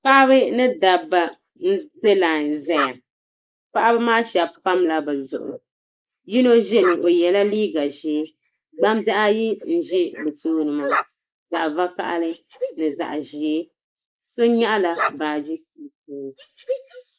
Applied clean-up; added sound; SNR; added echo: neural mask model Resemble Enhance denoiser.